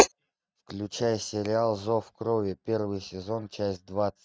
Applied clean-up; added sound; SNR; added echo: neural mask model RNNoise.